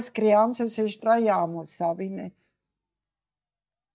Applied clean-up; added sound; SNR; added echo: neural mask model DeepFilterNet 3.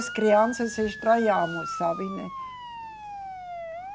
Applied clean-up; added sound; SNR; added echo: none; Motor vehicle (road) / Siren; 10 dB; none.